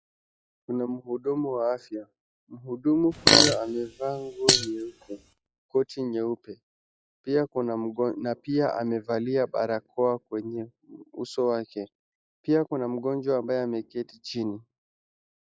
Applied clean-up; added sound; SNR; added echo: classical method log-MMSE.